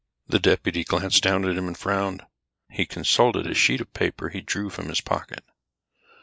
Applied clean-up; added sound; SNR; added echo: neural mask model Resemble Enhance denoiser.